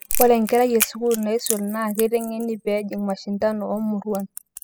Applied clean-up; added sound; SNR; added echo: classical method spectral subtraction.